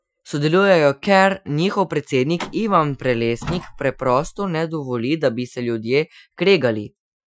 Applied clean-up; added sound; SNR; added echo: classical method Wiener filter.